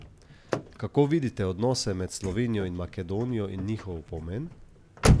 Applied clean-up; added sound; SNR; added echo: none; Slam / Car; 2 dB; none.